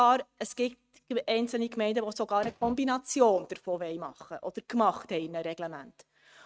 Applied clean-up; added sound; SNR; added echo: neural mask model RNNoise.